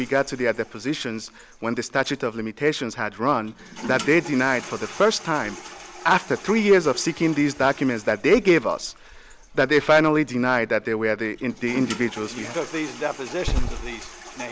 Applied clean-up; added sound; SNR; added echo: none; Growling / Hiss + Toilet flush; 13 dB; none.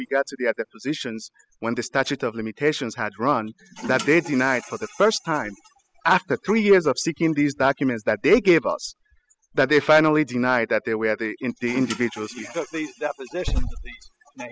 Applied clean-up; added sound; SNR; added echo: classical method spectral subtraction.